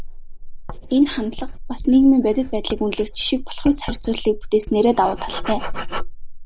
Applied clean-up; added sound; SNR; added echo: neural mask model Resemble Enhance denoiser.